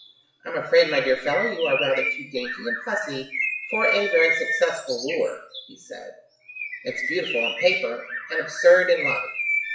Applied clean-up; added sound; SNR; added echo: classical method WPE with log-MMSE.